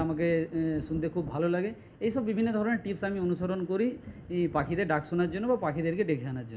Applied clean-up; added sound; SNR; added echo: none; Thunder; 17 dB; reverberation time 0.3 s.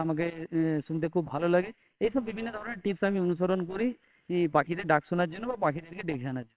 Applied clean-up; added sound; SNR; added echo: neural separator model SepFormer WHAMR!.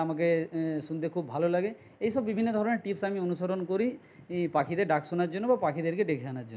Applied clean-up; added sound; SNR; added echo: none; none; none; none.